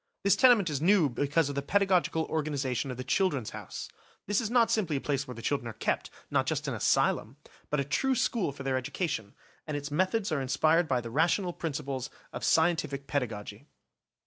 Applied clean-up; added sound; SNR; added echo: none; none; none; none.